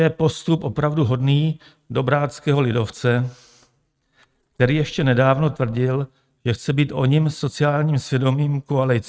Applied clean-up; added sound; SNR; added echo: neural mask model RNNoise.